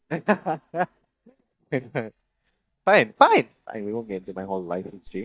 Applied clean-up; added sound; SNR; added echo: neural mask model DeepFilterNet 3.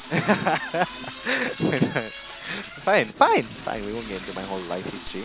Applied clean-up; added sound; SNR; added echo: none; Toilet flush / Door; 14 dB; none.